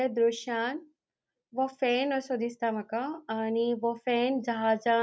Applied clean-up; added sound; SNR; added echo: none; none; none; none.